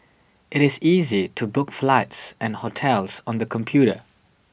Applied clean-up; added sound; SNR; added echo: none; none; none; none.